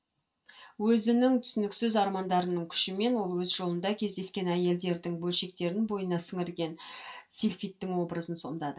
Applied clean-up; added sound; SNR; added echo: none; none; none; reverberation time 0.2 s.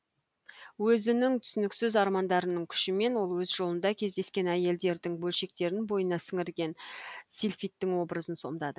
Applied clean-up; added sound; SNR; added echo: none; none; none; none.